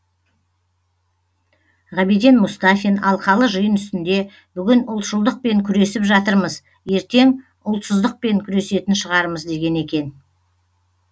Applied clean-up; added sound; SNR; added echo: none; none; none; none.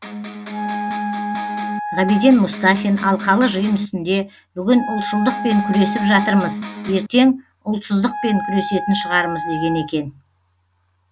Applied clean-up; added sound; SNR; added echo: none; Electric guitar + Wind instrument, woodwind instrument; 7 dB; none.